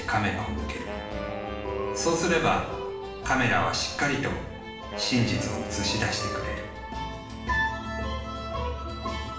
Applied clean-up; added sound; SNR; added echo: none; Wind instrument, woodwind instrument; 12 dB; reverberation time 0.9 s.